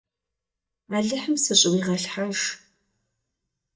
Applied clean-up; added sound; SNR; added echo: neural mask model DeepFilterNet 3.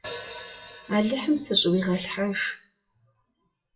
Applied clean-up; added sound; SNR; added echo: classical method WPE with log-MMSE.